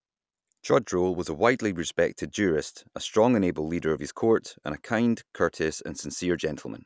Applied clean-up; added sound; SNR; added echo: none; none; none; none.